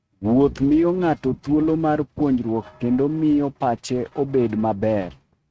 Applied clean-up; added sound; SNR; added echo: neural mask model RNNoise.